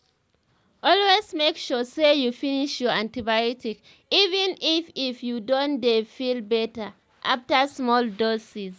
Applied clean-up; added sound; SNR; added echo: none; none; none; none.